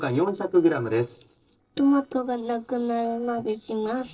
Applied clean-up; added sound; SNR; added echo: neural separator model SepFormer DNS4.